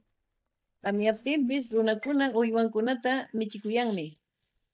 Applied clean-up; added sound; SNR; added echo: neural mask model DeepFilterNet 3.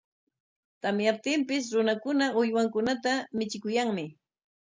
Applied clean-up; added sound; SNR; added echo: none; none; none; none.